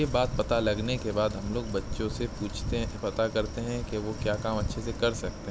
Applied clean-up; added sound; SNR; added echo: none; Rain; 18 dB; none.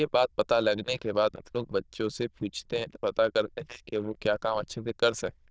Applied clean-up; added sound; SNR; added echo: neural diffusion model UNIVERSE++.